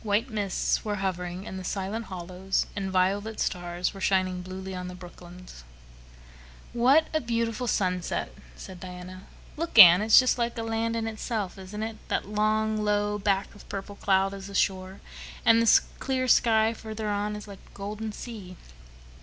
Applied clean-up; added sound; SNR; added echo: none; none; none; none.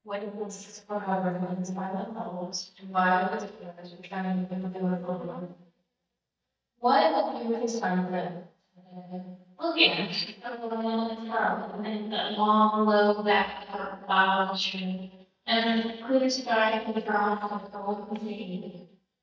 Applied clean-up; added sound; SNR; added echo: neural mask model DeepFilterNet 3.